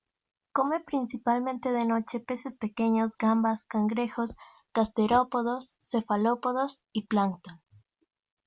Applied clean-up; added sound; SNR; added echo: none; none; none; none.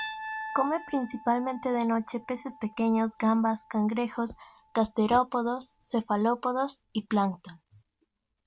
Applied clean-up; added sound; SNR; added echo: none; Piano; 17 dB; none.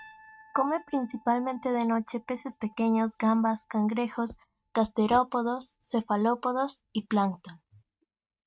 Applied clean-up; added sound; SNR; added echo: neural mask model RNNoise.